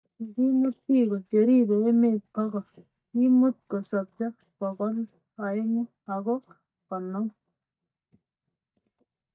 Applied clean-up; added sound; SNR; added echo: neural mask model DeepFilterNet 3.